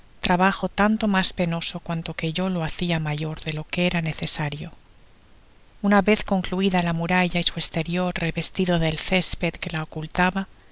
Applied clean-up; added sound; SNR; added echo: none; none; none; none.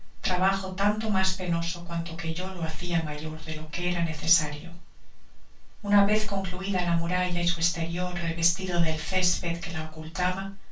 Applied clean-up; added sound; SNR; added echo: none; none; none; reverberation time 0.2 s.